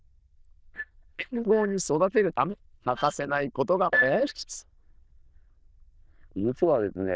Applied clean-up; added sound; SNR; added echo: neural diffusion model UNIVERSE++.